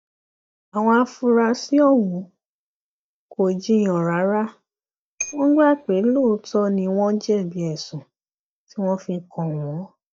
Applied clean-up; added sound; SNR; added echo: neural mask model DeepFilterNet 3.